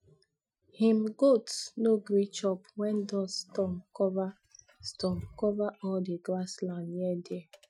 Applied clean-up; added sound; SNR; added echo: classical method Wiener filter.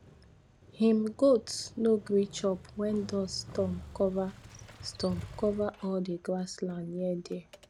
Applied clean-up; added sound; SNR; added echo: none; Motorcycle; 17 dB; none.